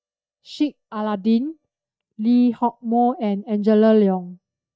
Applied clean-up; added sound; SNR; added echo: neural mask model DeepFilterNet 3.